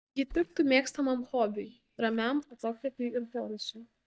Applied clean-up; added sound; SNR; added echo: neural mask model DeepFilterNet 3.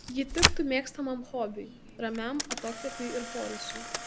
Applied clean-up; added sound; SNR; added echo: none; Camera; 0 dB; none.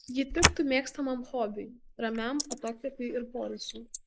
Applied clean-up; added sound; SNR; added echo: neural mask model Resemble Enhance denoiser.